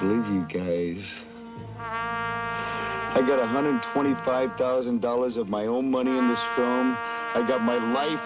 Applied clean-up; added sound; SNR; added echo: none; Trumpet; 7 dB; none.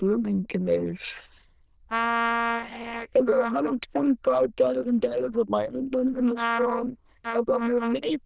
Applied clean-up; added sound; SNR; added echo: neural diffusion model UNIVERSE++.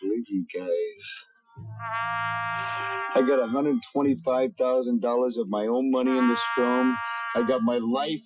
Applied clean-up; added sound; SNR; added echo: classical method Wiener filter.